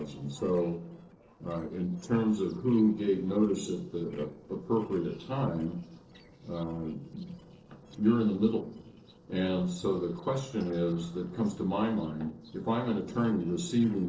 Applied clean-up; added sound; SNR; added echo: neural separator model SepFormer DNS4.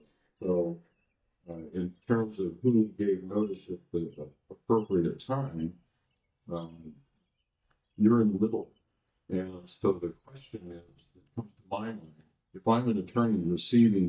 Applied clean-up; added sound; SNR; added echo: neural mask model DeepFilterNet 3.